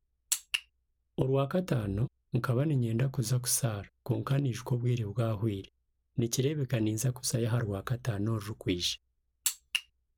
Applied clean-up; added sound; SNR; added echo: none; none; none; none.